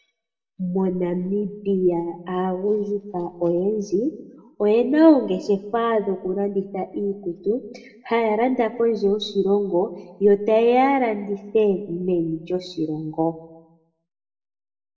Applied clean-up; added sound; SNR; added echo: none; none; none; reverberation time 0.7 s.